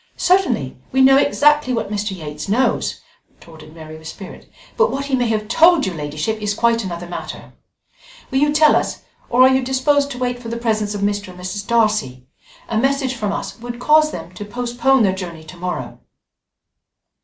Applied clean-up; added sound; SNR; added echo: none; none; none; none.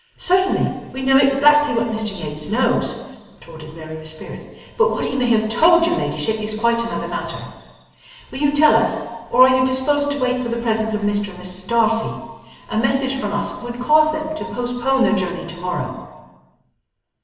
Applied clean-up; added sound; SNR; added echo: none; none; none; reverberation time 1.3 s.